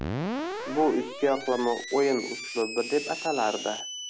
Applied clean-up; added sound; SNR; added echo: none; Screech; 7 dB; none.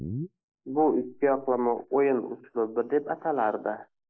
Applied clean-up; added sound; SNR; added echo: neural mask model Resemble Enhance denoiser.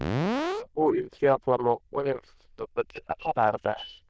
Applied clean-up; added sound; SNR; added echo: neural diffusion model UNIVERSE++.